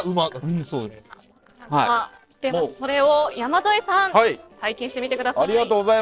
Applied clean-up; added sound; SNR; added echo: neural separator model SepFormer DNS4.